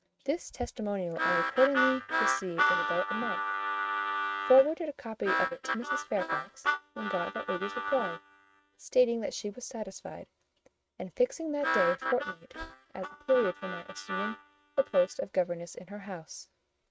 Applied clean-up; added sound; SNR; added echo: neural mask model RNNoise.